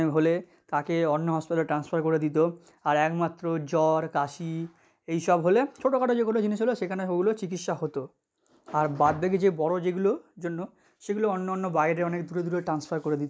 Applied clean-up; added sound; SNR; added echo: none; none; none; none.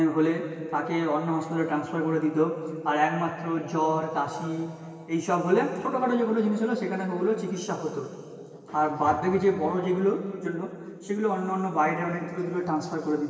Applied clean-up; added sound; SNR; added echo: none; none; none; reverberation time 2.6 s.